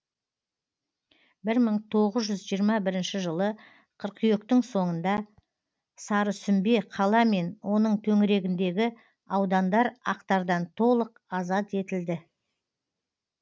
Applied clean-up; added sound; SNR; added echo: none; none; none; none.